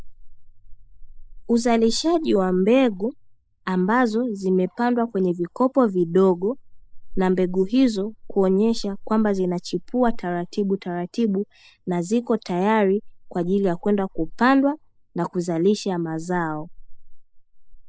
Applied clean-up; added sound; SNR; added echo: neural mask model Resemble Enhance denoiser.